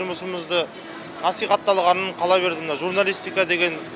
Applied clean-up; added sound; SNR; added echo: none; none; none; none.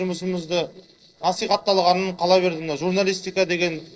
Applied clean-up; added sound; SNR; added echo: neural separator model SepFormer DNS4.